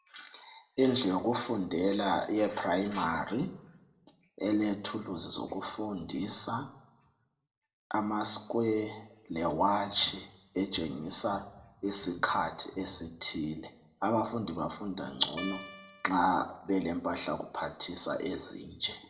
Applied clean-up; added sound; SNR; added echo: none; Guitar; 14 dB; reverberation time 0.5 s.